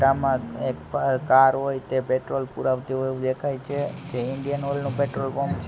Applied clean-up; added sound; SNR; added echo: none; Drum + Strum; 13 dB; none.